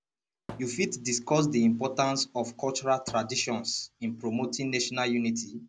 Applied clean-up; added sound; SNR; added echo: none; Thump, thud; 19 dB; none.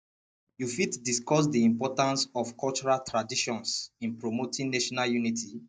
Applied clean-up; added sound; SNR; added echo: neural mask model DeepFilterNet 3.